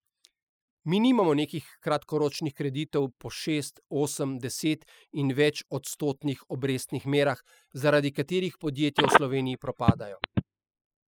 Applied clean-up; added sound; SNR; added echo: classical method spectral subtraction.